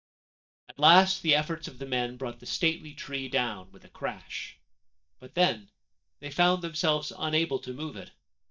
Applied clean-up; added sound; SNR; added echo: neural mask model DeepFilterNet 3.